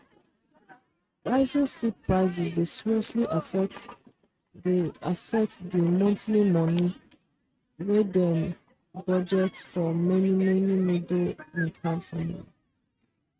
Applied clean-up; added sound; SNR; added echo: neural mask model RNNoise.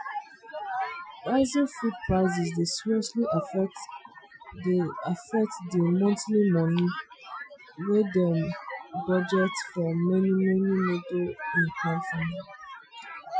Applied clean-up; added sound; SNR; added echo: classical method Wiener filter.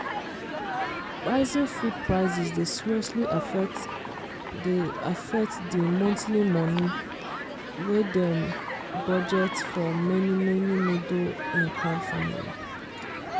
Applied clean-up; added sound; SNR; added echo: none; Human group actions; 6 dB; none.